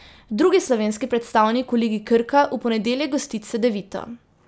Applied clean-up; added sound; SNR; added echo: none; none; none; none.